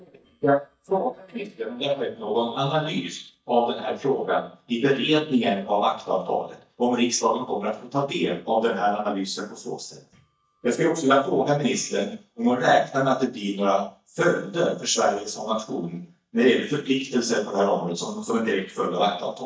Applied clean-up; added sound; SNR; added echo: neural mask model DeepFilterNet 3.